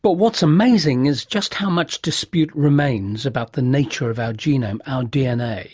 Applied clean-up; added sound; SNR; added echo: none; none; none; none.